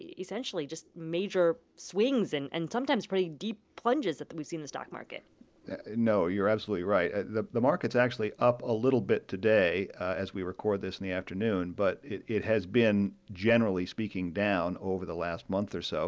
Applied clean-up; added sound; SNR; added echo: none; none; none; none.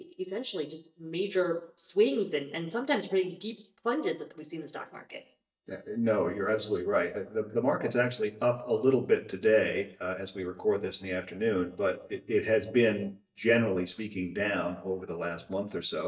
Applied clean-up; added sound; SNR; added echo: neural mask model DeepFilterNet 3.